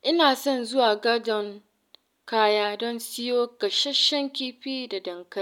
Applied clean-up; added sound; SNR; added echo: none; none; none; none.